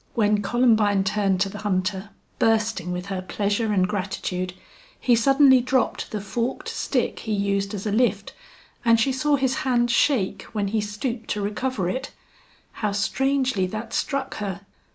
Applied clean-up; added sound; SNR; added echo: none; none; none; none.